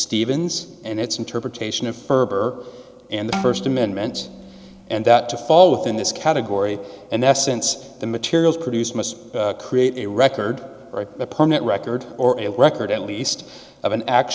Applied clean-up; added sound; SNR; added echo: none; Bowed string instrument; 10 dB; none.